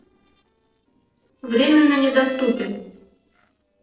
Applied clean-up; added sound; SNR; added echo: neural separator model SepFormer DNS4.